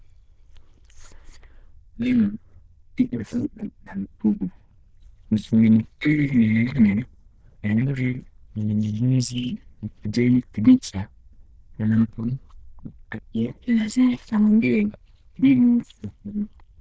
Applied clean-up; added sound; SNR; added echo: neural diffusion model UNIVERSE++.